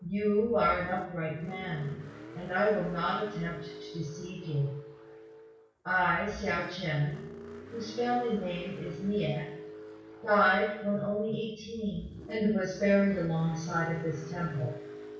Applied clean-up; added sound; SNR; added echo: none; Car; 14 dB; reverberation time 0.6 s.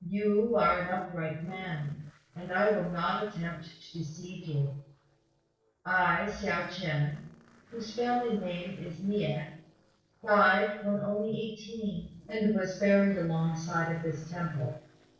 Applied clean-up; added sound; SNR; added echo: neural separator model SepFormer DNS4.